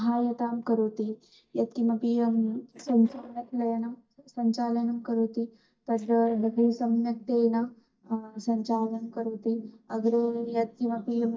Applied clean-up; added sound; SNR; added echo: neural mask model DeepFilterNet 3.